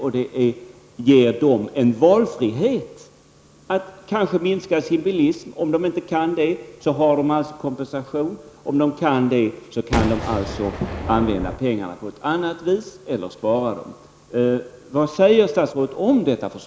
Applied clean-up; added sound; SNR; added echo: none; Boom; 6 dB; none.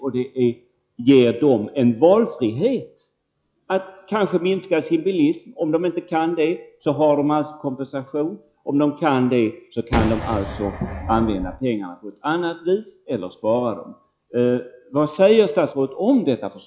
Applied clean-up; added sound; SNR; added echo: classical method log-MMSE.